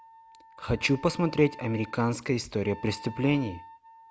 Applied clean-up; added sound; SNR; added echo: none; Wind instrument, woodwind instrument; 19 dB; none.